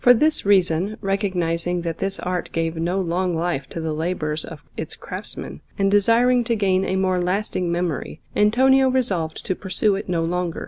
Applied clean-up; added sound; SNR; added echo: none; none; none; none.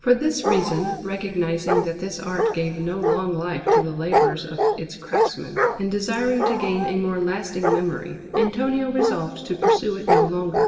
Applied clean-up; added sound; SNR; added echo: none; Bark; 0 dB; reverberation time 2.3 s.